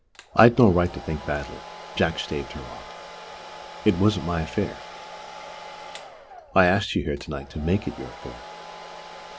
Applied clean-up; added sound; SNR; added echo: none; Domestic sounds, home sounds; 15 dB; none.